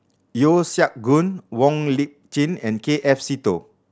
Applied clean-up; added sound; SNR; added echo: none; none; none; none.